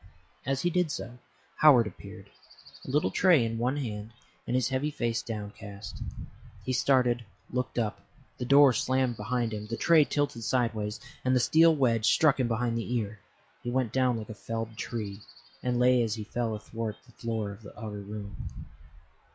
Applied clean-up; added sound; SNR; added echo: classical method log-MMSE.